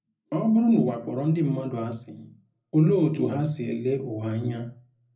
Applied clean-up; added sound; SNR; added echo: none; none; none; reverberation time 0.4 s.